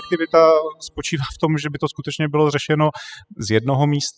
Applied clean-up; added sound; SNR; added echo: classical method spectral subtraction.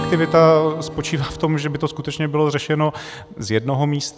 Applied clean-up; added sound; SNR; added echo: none; Acoustic guitar / Strum; 13 dB; none.